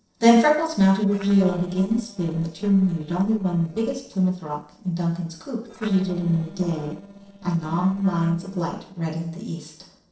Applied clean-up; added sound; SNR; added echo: neural separator model SepFormer DNS4.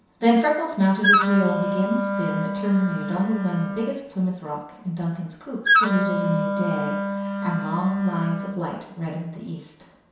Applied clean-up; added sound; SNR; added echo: none; Wind instrument, woodwind instrument; -1 dB; reverberation time 0.7 s.